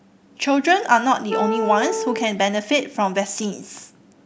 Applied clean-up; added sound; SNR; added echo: none; Wind instrument, woodwind instrument; 4 dB; none.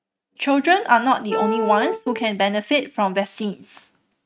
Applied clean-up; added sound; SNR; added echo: neural mask model RNNoise.